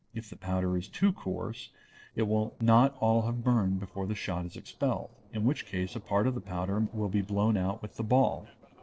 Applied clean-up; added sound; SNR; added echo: neural separator model SepFormer DNS4.